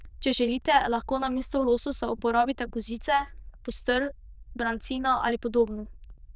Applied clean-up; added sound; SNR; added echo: neural diffusion model UNIVERSE++.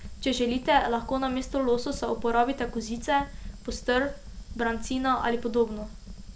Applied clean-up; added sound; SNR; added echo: none; Fire; 11 dB; none.